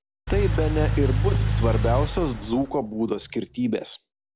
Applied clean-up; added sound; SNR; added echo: none; Engine / Car; -2 dB; none.